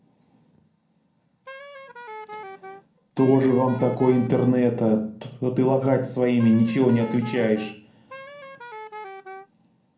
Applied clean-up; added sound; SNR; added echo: none; Wind instrument, woodwind instrument; 17 dB; reverberation time 0.6 s.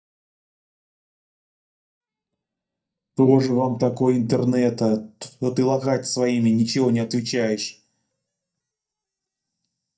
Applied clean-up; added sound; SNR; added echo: neural mask model DeepFilterNet 3.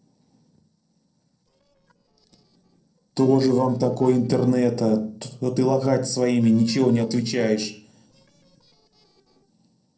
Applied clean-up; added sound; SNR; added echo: neural separator model SepFormer DNS4.